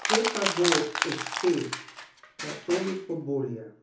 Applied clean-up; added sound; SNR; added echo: none; Crushing; 2 dB; reverberation time 0.6 s.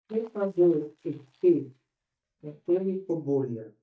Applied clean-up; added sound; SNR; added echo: neural mask model DeepFilterNet 3.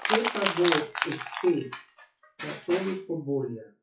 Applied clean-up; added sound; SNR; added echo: classical method WPE with log-MMSE.